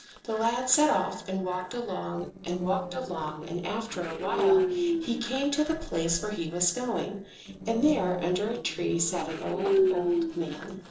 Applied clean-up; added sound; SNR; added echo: neural separator model SepFormer DNS4.